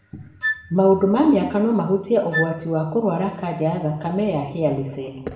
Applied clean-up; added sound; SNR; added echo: none; Wind instrument, woodwind instrument; 8 dB; reverberation time 0.8 s.